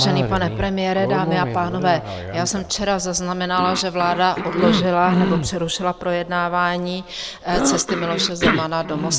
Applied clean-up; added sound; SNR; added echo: none; Cough; 4 dB; none.